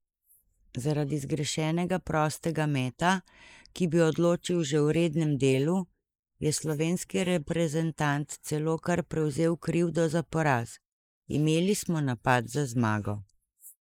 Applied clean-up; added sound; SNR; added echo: neural mask model Resemble Enhance denoiser.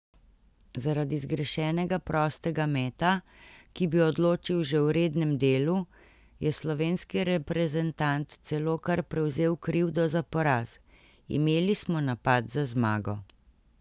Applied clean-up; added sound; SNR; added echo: none; none; none; none.